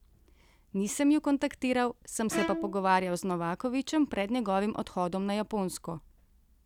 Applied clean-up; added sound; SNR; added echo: none; Bowed string instrument; 8 dB; none.